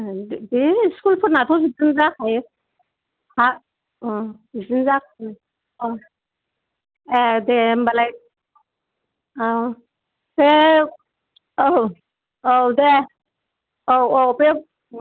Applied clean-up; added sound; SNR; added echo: none; none; none; none.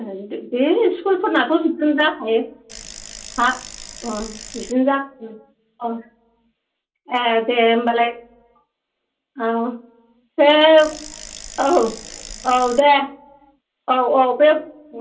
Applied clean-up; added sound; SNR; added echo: none; Bicycle; 16 dB; reverberation time 0.3 s.